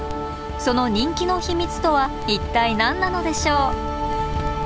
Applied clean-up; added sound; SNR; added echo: none; Crackle; 15 dB; none.